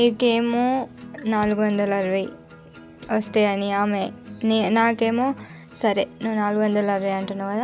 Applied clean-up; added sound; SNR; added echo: none; Acoustic guitar; 19 dB; none.